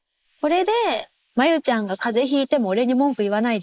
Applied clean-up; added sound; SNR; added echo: neural mask model Resemble Enhance denoiser.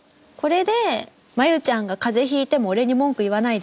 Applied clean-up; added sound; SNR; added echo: none; none; none; none.